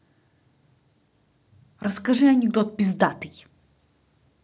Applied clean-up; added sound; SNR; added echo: none; none; none; none.